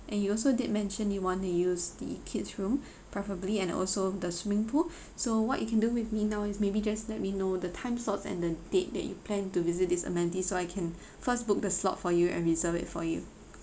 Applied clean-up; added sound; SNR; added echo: none; none; none; none.